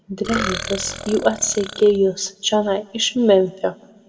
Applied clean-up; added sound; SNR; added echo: none; Burping, eructation; 10 dB; reverberation time 0.7 s.